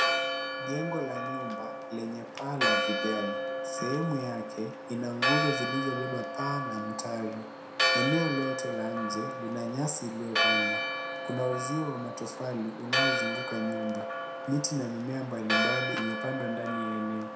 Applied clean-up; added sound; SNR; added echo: none; Church bell; -2 dB; reverberation time 0.6 s.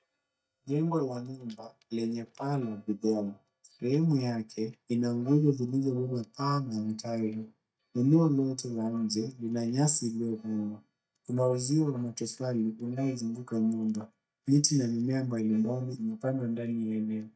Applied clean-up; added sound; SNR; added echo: neural mask model DeepFilterNet 3.